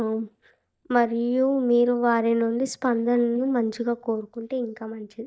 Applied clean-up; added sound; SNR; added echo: neural mask model DeepFilterNet 3.